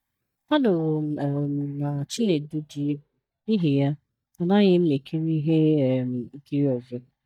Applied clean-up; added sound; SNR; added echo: neural mask model DeepFilterNet 3.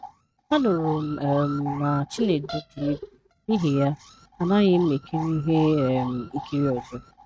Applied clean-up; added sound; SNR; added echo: neural mask model RNNoise.